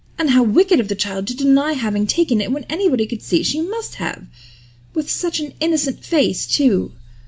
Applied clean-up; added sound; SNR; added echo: none; none; none; none.